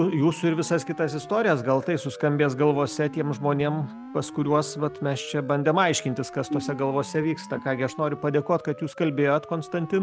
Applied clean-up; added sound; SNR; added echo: none; Siren; 16 dB; none.